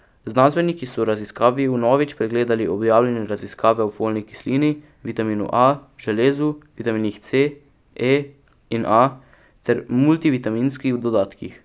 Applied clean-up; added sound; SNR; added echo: none; none; none; none.